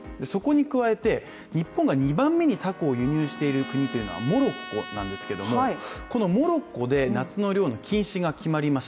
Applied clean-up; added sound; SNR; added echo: none; Trumpet; 19 dB; none.